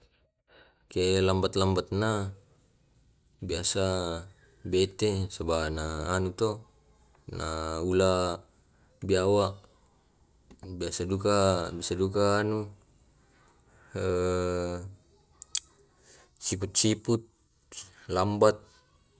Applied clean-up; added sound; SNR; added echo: none; none; none; none.